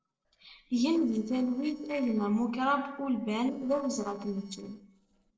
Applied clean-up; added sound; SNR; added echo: neural separator model SepFormer DNS4.